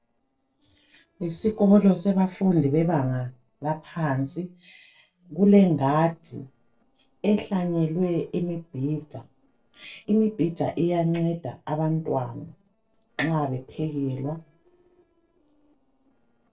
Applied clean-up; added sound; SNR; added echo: neural separator model SepFormer DNS4.